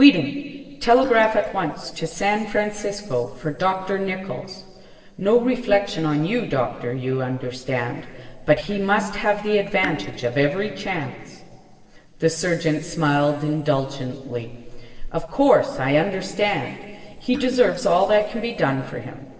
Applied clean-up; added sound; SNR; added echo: neural separator model SepFormer DNS4.